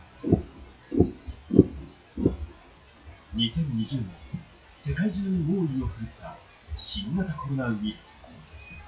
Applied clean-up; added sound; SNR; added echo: classical method WPE with log-MMSE.